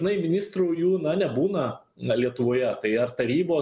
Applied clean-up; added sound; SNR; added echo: none; none; none; none.